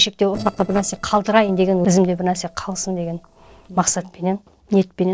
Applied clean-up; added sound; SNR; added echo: neural separator model SepFormer DNS4.